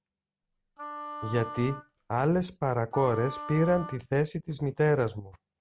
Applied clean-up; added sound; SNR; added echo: none; Wind instrument, woodwind instrument; 13 dB; none.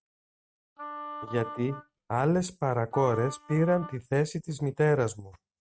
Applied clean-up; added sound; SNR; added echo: neural mask model RNNoise.